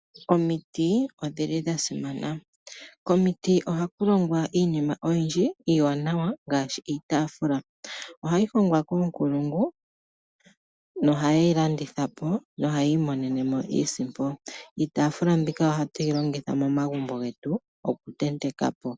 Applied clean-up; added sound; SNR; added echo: none; none; none; none.